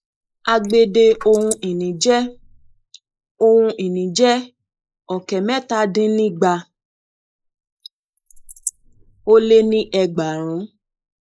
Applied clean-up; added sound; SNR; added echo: neural mask model Resemble Enhance denoiser.